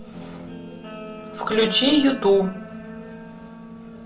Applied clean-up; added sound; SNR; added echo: none; Guitar; 13 dB; reverberation time 0.2 s.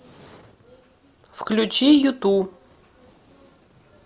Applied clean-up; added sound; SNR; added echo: none; none; none; none.